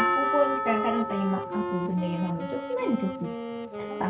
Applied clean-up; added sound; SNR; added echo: none; Wind instrument, woodwind instrument + Percussion; 1 dB; none.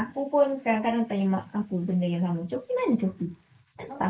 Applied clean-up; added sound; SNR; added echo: neural mask model Resemble Enhance denoiser.